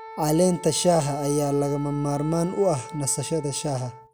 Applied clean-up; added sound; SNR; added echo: none; Wind instrument, woodwind instrument; 16 dB; none.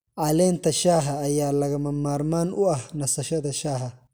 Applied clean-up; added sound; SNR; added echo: none; none; none; none.